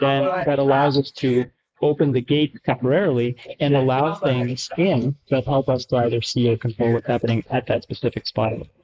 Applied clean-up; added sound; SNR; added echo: neural mask model Resemble Enhance denoiser.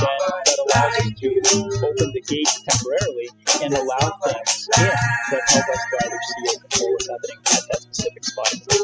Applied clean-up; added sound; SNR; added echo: classical method spectral subtraction.